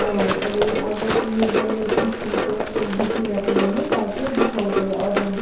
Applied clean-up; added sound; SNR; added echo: none; Run; 0 dB; reverberation time 0.7 s.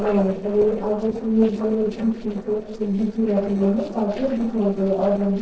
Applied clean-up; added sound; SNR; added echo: neural separator model SepFormer DNS4.